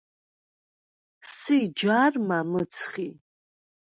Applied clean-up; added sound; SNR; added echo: none; none; none; none.